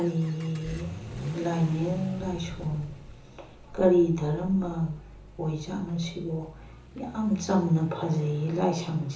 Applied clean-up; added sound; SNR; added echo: none; Accelerating, revving, vroom / Vehicle; 14 dB; reverberation time 0.7 s.